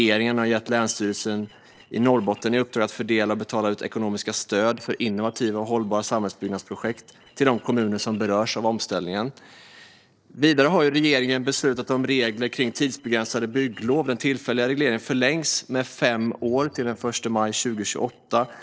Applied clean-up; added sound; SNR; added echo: neural separator model SepFormer DNS4.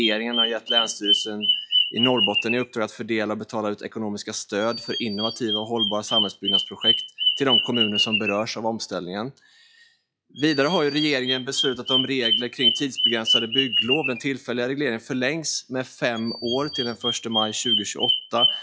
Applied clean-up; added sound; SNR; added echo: classical method log-MMSE.